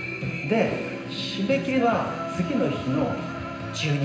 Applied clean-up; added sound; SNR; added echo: none; Organ; 12 dB; reverberation time 0.9 s.